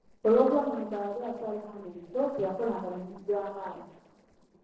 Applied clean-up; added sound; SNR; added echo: neural separator model SepFormer DNS4.